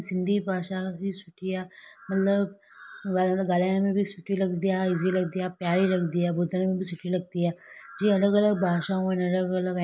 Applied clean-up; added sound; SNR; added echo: none; none; none; none.